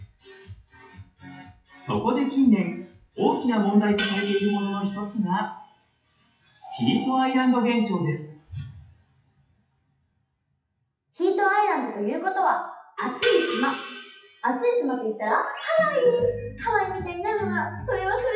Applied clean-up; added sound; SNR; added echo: classical method WPE with log-MMSE.